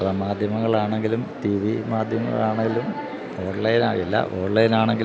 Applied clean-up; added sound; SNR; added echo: none; none; none; none.